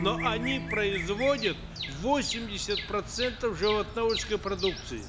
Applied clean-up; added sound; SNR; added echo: none; Bowed string instrument + Bird vocalization, bird call, bird song; 6 dB; none.